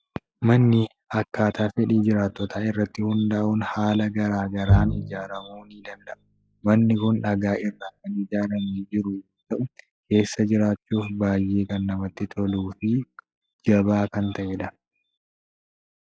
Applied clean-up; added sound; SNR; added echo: classical method log-MMSE.